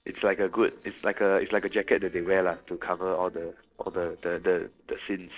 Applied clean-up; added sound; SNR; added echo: neural separator model SepFormer DNS4.